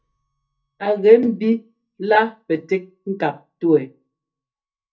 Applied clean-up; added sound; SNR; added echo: neural mask model DeepFilterNet 3.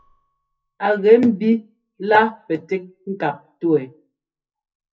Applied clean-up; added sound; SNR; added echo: classical method WPE with log-MMSE.